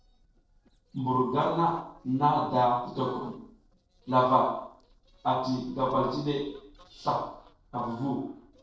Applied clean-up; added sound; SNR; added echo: neural separator model SepFormer DNS4.